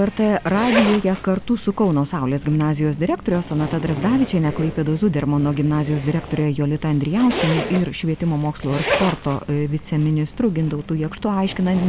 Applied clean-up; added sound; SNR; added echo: none; Zipper (clothing); 10 dB; none.